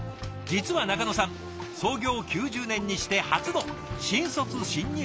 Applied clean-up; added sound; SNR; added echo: none; none; none; none.